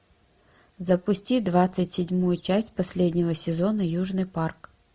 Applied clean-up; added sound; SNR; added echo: none; none; none; none.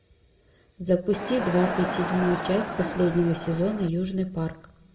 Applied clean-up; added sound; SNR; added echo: none; Crowd; 5 dB; reverberation time 0.7 s.